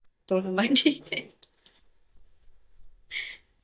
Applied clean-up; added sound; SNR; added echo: neural mask model DeepFilterNet 3.